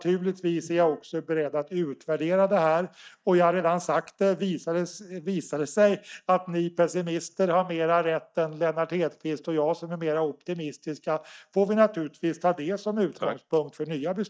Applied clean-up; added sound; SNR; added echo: neural mask model DeepFilterNet 3.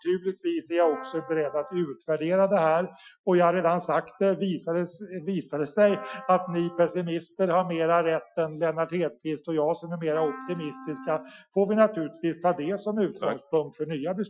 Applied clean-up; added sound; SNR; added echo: classical method Wiener filter.